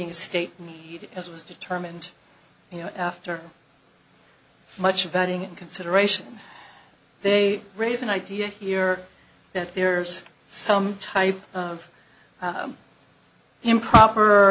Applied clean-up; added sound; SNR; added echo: none; none; none; none.